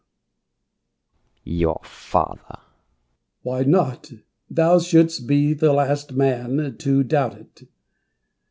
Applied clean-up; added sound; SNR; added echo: none; none; none; none.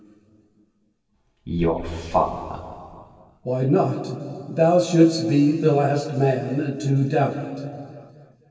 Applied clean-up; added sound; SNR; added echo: none; none; none; reverberation time 2.5 s.